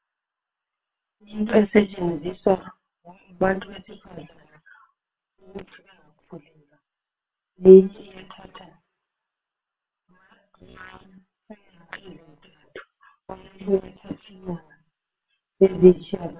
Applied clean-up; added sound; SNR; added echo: neural separator model SepFormer WHAM!.